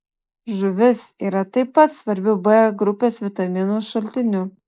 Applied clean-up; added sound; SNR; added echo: neural mask model Resemble Enhance denoiser.